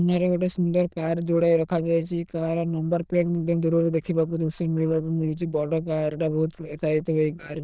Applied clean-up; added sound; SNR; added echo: neural diffusion model UNIVERSE++.